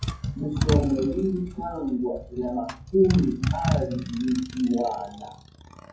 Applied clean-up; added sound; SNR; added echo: classical method WPE with log-MMSE.